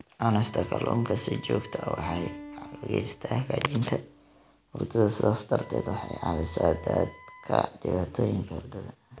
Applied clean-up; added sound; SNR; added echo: none; Wind instrument, woodwind instrument + Acoustic guitar; 20 dB; none.